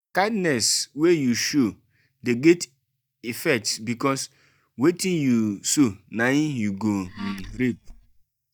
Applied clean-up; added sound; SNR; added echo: neural mask model DeepFilterNet 3.